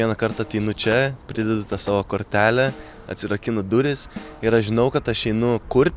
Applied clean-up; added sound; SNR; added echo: none; Car + Snare drum; 19 dB; none.